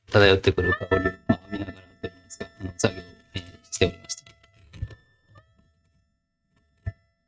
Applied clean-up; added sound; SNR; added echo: neural mask model RNNoise.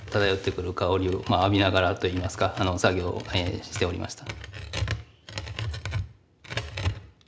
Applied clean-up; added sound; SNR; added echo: none; none; none; none.